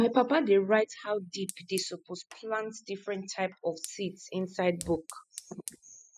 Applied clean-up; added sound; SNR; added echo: classical method spectral subtraction.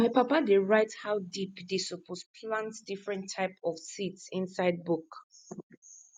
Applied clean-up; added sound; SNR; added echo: none; none; none; none.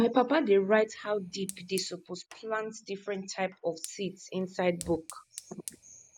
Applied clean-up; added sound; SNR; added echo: none; Fire; 19 dB; none.